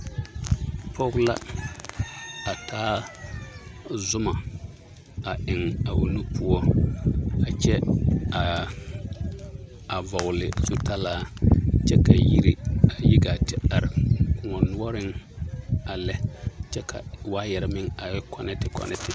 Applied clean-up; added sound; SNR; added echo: none; none; none; none.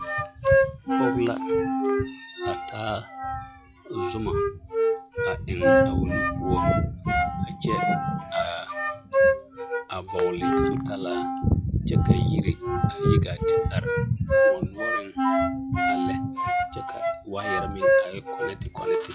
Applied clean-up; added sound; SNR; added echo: classical method log-MMSE.